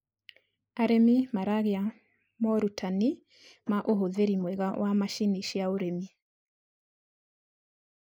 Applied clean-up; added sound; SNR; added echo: neural mask model Resemble Enhance denoiser.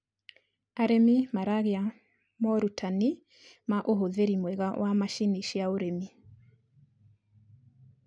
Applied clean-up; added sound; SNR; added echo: none; none; none; none.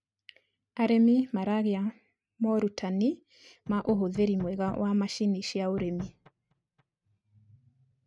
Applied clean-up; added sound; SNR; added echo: neural mask model RNNoise.